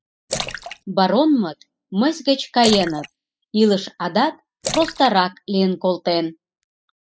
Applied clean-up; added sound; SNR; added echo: classical method spectral subtraction.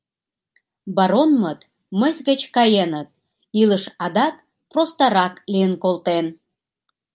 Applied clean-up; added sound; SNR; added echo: none; none; none; none.